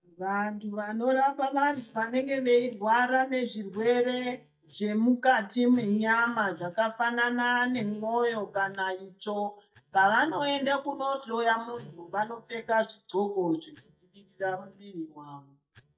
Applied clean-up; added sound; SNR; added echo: neural mask model DeepFilterNet 3.